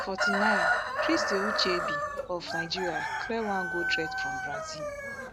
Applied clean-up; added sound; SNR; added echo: none; Chicken, rooster; -3 dB; none.